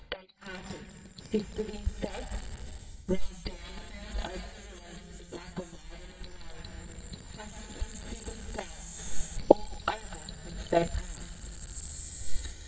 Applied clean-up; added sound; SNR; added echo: neural mask model DeepFilterNet 3.